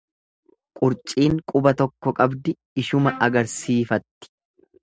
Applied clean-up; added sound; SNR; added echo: neural separator model SepFormer DNS4.